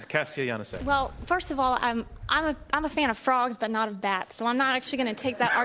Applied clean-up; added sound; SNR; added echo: none; Explosion + Wind; 19 dB; none.